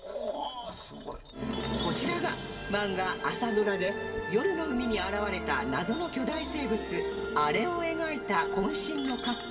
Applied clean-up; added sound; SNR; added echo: none; Chime; 17 dB; reverberation time 2.1 s.